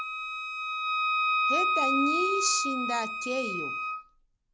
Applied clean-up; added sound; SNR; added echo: none; Wind instrument, woodwind instrument; -5 dB; none.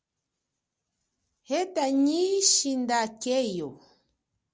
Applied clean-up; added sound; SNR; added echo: none; none; none; none.